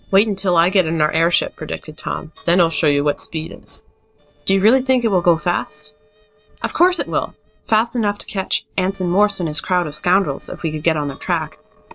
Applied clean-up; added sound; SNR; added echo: neural separator model SepFormer DNS4.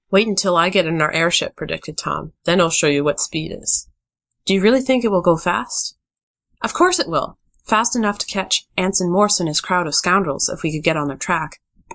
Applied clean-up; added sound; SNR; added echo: neural mask model Resemble Enhance denoiser.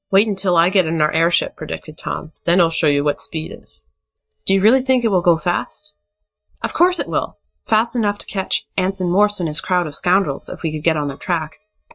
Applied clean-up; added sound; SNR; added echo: neural mask model DeepFilterNet 3.